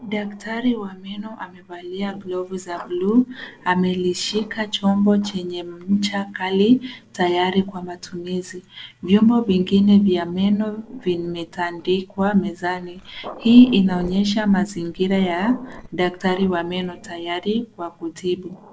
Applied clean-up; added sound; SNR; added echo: neural separator model SepFormer DNS4.